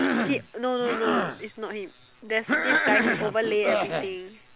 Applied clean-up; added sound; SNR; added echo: none; Cough; -1 dB; none.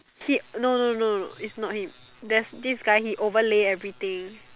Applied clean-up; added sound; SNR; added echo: none; none; none; none.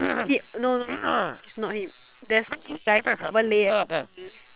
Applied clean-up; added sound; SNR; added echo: neural separator model SepFormer WHAM!.